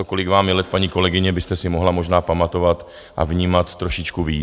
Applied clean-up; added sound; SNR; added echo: none; none; none; none.